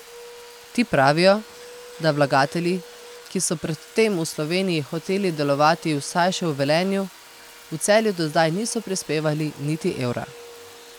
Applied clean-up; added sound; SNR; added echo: none; Domestic sounds, home sounds; 20 dB; none.